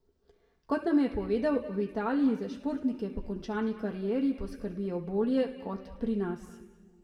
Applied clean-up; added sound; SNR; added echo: none; none; none; reverberation time 1.4 s.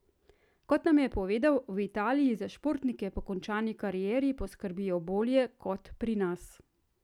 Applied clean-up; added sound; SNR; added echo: none; none; none; none.